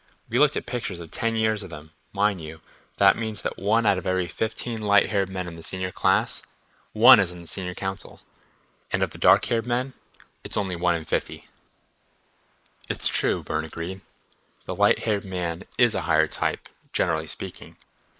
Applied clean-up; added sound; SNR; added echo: neural mask model Resemble Enhance denoiser.